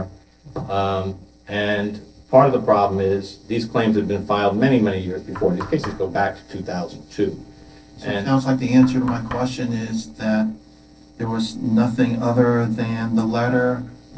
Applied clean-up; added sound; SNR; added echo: neural separator model SepFormer DNS4.